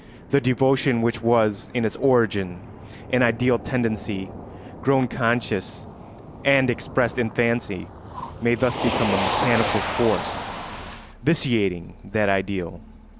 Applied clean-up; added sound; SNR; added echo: none; Motor vehicle (road); 9 dB; none.